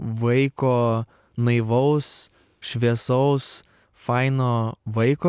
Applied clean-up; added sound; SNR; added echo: none; none; none; none.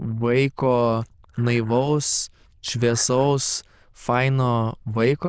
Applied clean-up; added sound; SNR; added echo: neural diffusion model UNIVERSE++.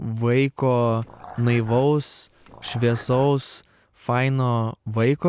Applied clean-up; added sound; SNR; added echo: none; Dog; 20 dB; none.